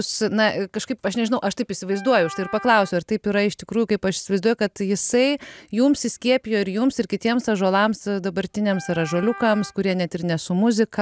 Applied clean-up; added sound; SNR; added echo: none; Wind instrument, woodwind instrument; 16 dB; none.